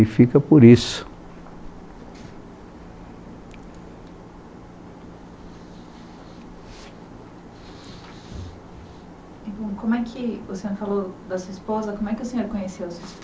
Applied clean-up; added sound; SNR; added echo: none; none; none; none.